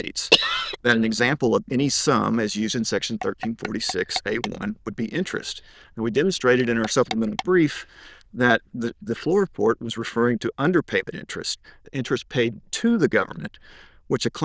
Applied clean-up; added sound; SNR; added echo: neural diffusion model UNIVERSE++.